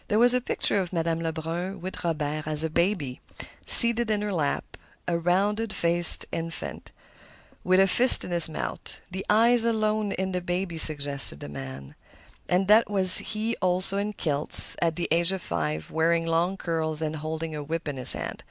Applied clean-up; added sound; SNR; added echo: none; none; none; none.